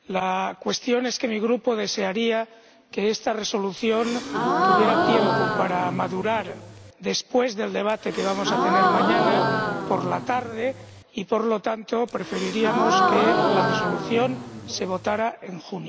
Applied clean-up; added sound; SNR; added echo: none; Gasp; -2 dB; none.